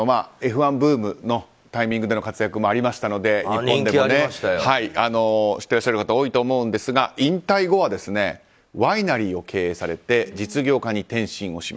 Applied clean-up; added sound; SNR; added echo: none; none; none; none.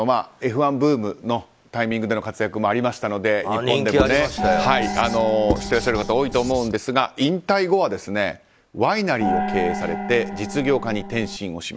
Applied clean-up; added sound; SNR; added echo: none; Gong + Writing; 5 dB; none.